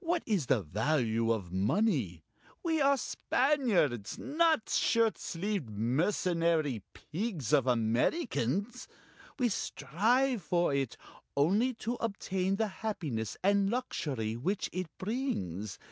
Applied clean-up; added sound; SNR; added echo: none; none; none; none.